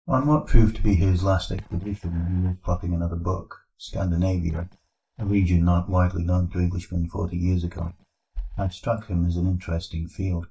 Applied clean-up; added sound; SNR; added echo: neural mask model DeepFilterNet 3.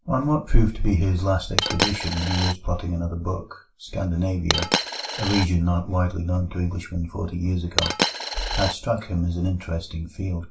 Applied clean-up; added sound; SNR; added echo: none; Coin (dropping); 2 dB; reverberation time 0.3 s.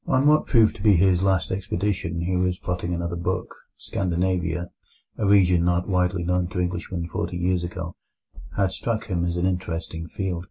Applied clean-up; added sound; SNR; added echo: none; none; none; none.